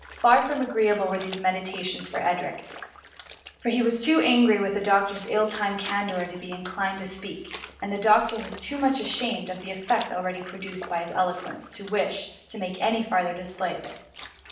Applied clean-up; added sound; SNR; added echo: none; Trickle, dribble / Splash, splatter; 17 dB; reverberation time 0.6 s.